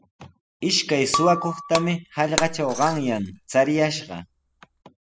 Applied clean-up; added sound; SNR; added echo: none; Shatter; 7 dB; none.